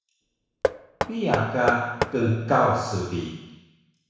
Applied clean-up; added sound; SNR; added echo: none; Knock; 4 dB; reverberation time 1.1 s.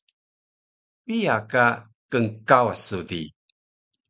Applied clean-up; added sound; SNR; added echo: none; none; none; none.